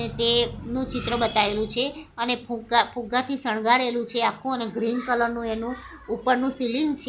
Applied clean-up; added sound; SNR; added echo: none; none; none; none.